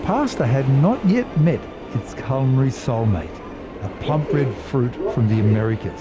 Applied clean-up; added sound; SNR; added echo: none; Subway, metro, underground; 11 dB; none.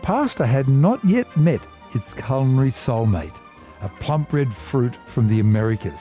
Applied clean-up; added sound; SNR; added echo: none; none; none; none.